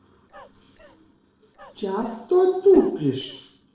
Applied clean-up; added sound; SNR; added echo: neural separator model SepFormer DNS4.